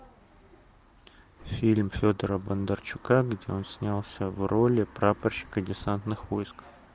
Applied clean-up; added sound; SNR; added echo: none; none; none; none.